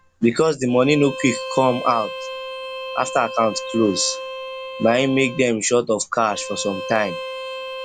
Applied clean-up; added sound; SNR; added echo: none; Bowed string instrument; 10 dB; none.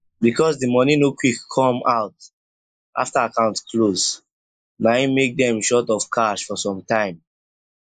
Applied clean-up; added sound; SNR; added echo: neural mask model Resemble Enhance denoiser.